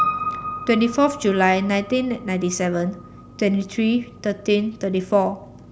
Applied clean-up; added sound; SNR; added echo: none; Piano; 11 dB; none.